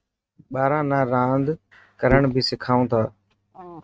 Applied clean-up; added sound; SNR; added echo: neural mask model RNNoise.